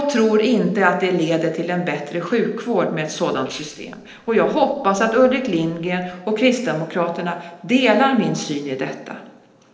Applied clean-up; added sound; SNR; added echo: neural separator model SepFormer DNS4.